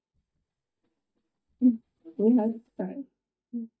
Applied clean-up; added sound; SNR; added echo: neural mask model DeepFilterNet 3.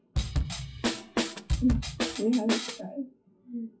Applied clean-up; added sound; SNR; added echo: classical method WPE with log-MMSE.